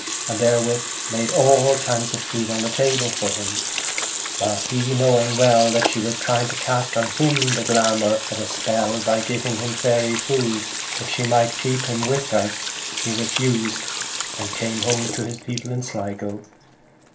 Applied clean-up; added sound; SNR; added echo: none; Sink (filling or washing) / Water tap, faucet; 5 dB; reverberation time 0.2 s.